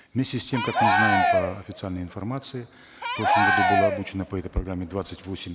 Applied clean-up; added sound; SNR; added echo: none; Cheering; -5 dB; none.